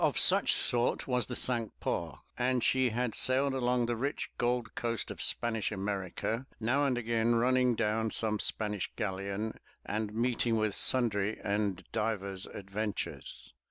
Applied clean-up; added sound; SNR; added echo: none; none; none; none.